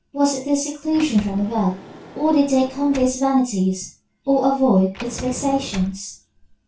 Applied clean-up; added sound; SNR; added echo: none; Sliding door; 18 dB; reverberation time 0.2 s.